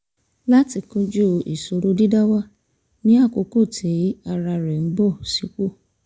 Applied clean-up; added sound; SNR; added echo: none; none; none; none.